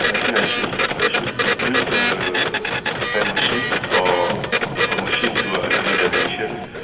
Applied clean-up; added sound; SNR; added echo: none; Printer; -4 dB; reverberation time 2.9 s.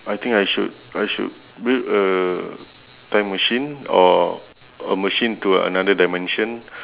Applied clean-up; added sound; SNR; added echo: none; none; none; none.